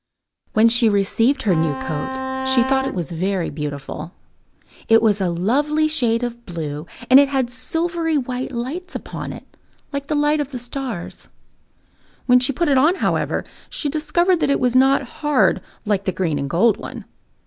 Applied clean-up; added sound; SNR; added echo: none; Bowed string instrument; 6 dB; none.